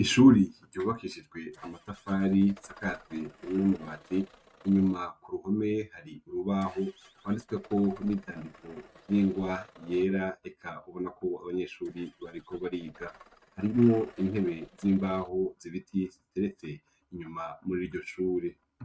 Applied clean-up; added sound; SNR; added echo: neural mask model RNNoise.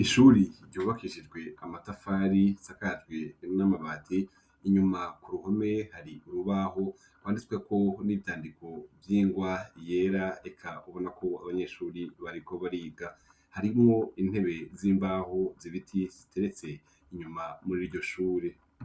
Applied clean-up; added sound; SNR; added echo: none; none; none; none.